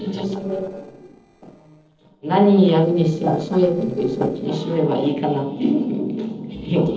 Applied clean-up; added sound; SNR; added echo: neural separator model SepFormer DNS4.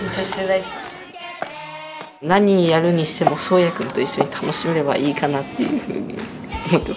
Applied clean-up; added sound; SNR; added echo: none; none; none; none.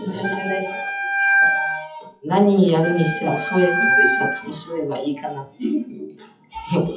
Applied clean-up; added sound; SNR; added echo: classical method WPE with log-MMSE.